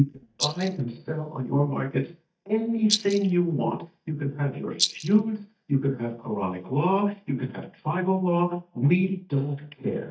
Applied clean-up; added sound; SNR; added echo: neural mask model DeepFilterNet 3.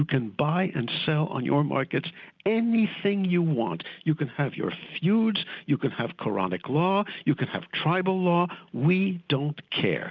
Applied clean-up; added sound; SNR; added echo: none; none; none; none.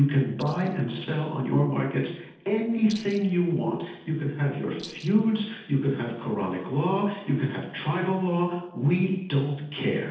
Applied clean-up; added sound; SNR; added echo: neural separator model SepFormer DNS4.